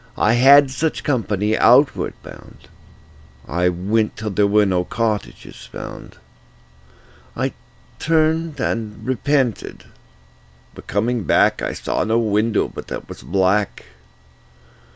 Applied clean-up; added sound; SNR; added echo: none; none; none; none.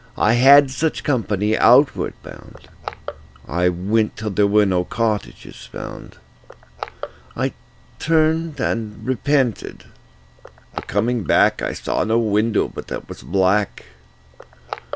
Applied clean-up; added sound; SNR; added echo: none; Crushing; 19 dB; none.